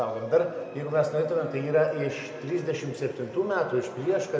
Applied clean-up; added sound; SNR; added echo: none; none; none; reverberation time 2.0 s.